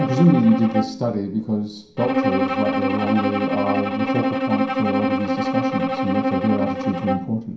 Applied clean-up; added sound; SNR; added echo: none; Bowed string instrument; 1 dB; reverberation time 0.5 s.